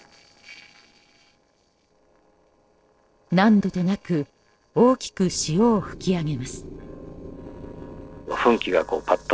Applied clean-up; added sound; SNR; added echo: neural separator model SepFormer DNS4.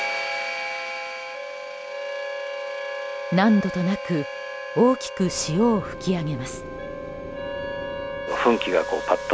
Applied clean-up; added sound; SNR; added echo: none; Wind instrument, woodwind instrument + Wind instrument, woodwind instrument; 8 dB; none.